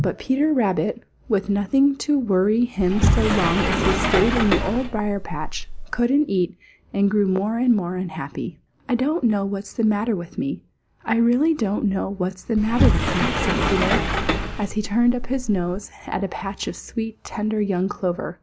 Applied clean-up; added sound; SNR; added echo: none; Sliding door; 0 dB; none.